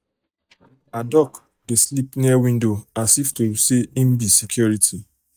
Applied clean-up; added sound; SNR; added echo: neural mask model DeepFilterNet 3.